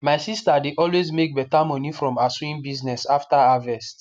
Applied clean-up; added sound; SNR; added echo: none; none; none; none.